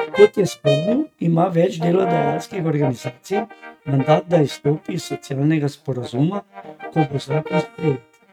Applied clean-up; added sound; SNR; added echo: neural mask model RNNoise.